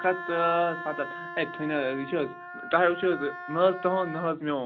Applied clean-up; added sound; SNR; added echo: none; Wind instrument, woodwind instrument; 11 dB; none.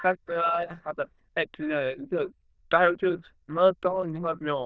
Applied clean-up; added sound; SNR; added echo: neural diffusion model UNIVERSE++.